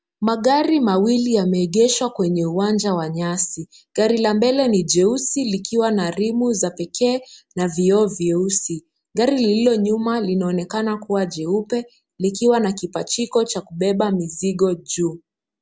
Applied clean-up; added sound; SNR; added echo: none; none; none; none.